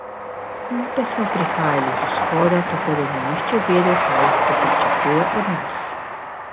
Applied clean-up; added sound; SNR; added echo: none; Train; -2 dB; none.